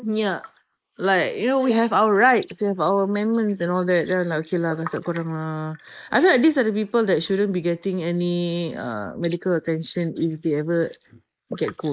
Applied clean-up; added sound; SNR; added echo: neural mask model Resemble Enhance denoiser.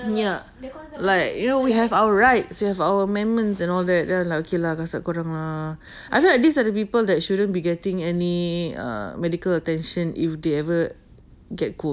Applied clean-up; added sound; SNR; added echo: none; none; none; none.